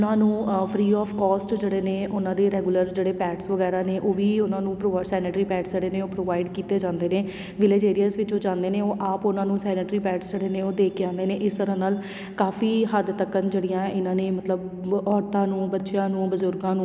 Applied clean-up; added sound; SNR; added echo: none; none; none; none.